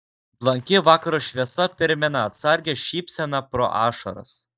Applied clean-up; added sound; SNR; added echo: neural mask model DeepFilterNet 3.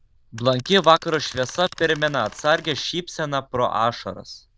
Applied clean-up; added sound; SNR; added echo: neural diffusion model UNIVERSE++.